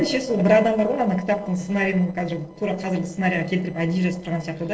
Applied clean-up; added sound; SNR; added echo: neural separator model SepFormer DNS4.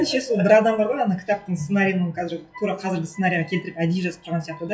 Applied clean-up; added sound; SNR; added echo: classical method WPE with log-MMSE.